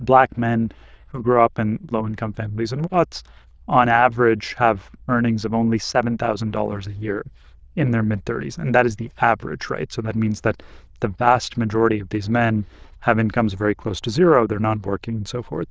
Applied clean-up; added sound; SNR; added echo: neural diffusion model UNIVERSE++.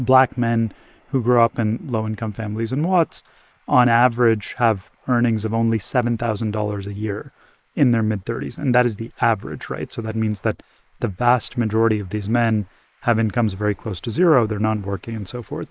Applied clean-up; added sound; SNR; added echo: neural mask model Resemble Enhance denoiser.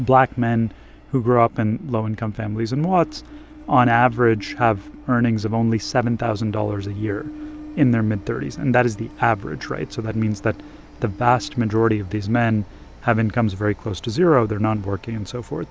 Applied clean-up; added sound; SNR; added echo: none; Train; 20 dB; none.